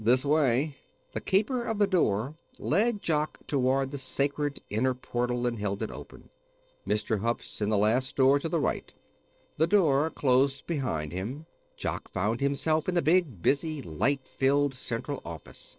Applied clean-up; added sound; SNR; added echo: neural separator model SepFormer DNS4.